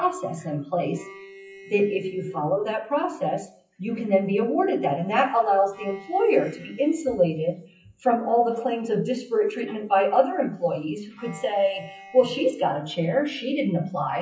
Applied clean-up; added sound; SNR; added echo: classical method WPE with log-MMSE.